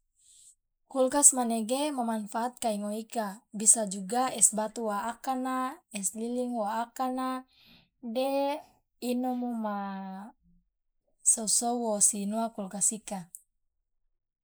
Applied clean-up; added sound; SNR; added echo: neural mask model Resemble Enhance denoiser.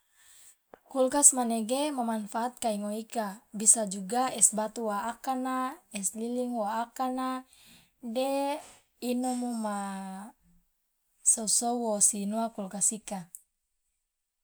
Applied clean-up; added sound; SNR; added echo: none; none; none; none.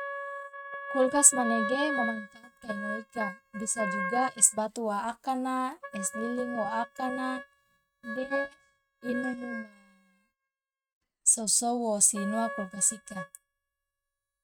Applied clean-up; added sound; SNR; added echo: neural mask model RNNoise.